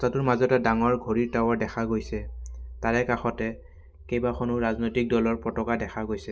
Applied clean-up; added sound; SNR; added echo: none; none; none; none.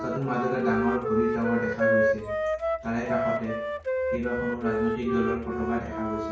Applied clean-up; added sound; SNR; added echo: none; Wind instrument, woodwind instrument; -1 dB; reverberation time 0.5 s.